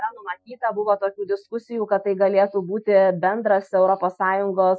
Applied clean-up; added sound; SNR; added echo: classical method Wiener filter.